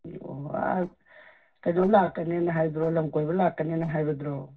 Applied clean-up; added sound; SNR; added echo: neural separator model SepFormer DNS4.